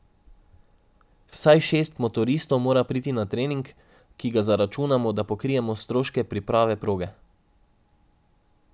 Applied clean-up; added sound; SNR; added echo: none; none; none; none.